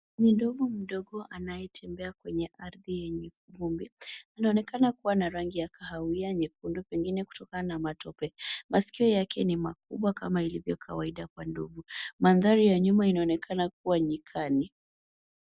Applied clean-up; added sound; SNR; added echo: none; none; none; none.